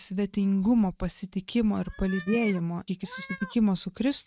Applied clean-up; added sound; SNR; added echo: neural mask model RNNoise.